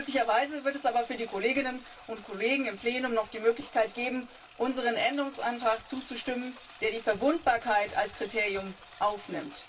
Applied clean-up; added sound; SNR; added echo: none; Engine; 20 dB; reverberation time 0.1 s.